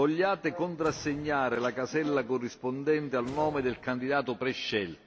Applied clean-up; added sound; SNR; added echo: none; Whoosh, swoosh, swish + Brass instrument; 18 dB; none.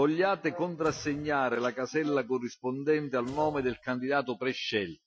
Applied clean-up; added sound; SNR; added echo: classical method Wiener filter.